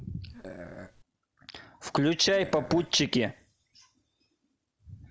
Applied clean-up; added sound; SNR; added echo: none; Burping, eructation; 13 dB; none.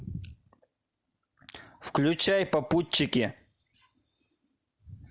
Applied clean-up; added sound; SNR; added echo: none; none; none; none.